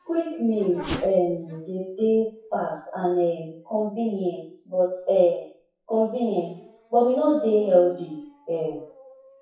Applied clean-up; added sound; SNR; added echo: classical method WPE with log-MMSE.